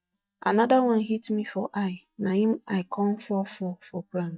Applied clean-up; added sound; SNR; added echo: neural mask model DeepFilterNet 3.